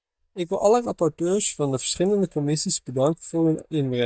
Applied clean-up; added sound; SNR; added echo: neural mask model DeepFilterNet 3.